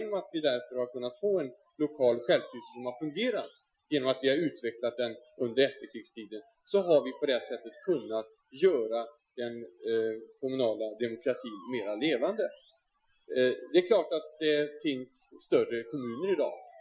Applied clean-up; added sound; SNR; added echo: classical method Wiener filter.